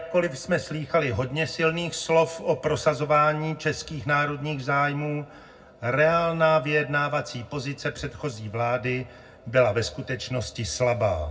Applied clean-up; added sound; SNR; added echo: none; none; none; reverberation time 0.4 s.